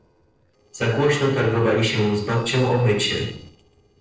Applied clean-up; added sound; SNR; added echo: neural separator model SepFormer DNS4.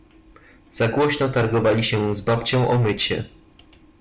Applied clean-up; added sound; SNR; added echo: none; none; none; none.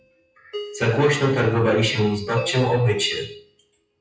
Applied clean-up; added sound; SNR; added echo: classical method WPE with log-MMSE.